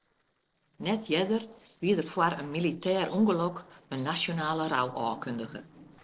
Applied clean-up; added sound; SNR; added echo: neural separator model SepFormer DNS4.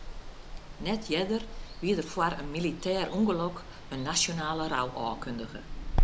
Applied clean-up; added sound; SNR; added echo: none; Water; 3 dB; none.